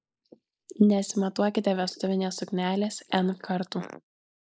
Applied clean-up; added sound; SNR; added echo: neural mask model Resemble Enhance denoiser.